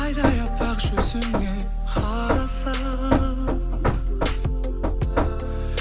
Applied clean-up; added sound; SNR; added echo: none; Knock / Wood; 3 dB; none.